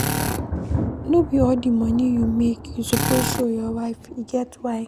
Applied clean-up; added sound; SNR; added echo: none; Thunder + Drill; 4 dB; none.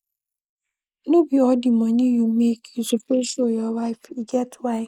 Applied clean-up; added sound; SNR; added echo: neural mask model Resemble Enhance denoiser.